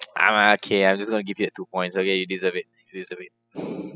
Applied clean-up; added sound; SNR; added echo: classical method spectral subtraction.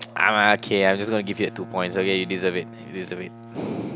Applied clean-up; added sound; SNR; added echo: none; Bowed string instrument; 17 dB; none.